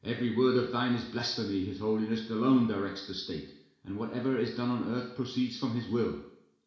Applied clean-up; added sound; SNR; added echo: none; none; none; reverberation time 0.7 s.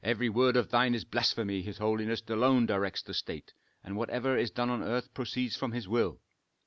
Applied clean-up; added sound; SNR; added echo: none; none; none; none.